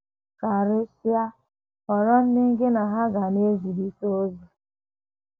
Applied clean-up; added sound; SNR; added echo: none; none; none; none.